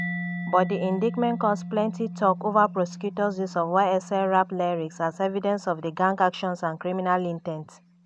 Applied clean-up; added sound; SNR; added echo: none; Mallet percussion; 12 dB; none.